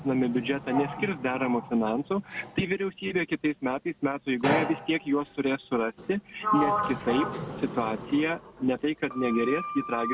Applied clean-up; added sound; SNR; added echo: none; Sliding door; 6 dB; none.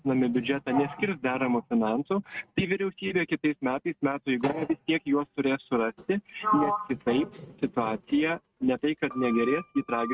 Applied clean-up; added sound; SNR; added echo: neural mask model RNNoise.